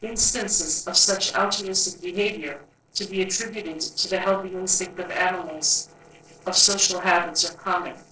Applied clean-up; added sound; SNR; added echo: neural separator model SepFormer DNS4.